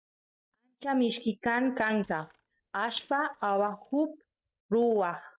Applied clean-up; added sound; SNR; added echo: neural mask model DeepFilterNet 3.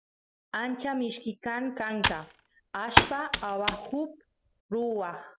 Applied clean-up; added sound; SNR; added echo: none; Computer keyboard; -3 dB; none.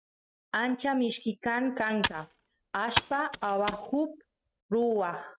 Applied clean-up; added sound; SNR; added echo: neural mask model RNNoise.